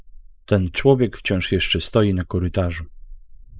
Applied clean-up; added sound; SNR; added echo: neural mask model Resemble Enhance denoiser.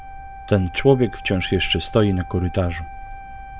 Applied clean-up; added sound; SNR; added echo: none; Bird + Wind instrument, woodwind instrument; 14 dB; none.